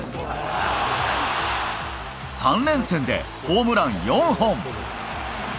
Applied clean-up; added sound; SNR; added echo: none; none; none; none.